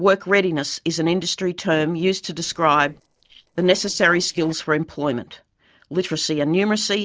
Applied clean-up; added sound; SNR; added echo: neural separator model SepFormer DNS4.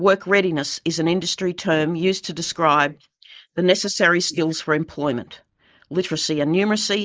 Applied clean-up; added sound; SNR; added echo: neural mask model Resemble Enhance denoiser.